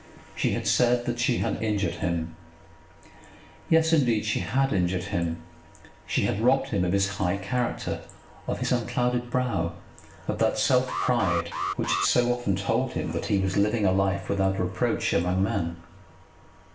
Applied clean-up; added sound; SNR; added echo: none; Alarm; 5 dB; reverberation time 0.6 s.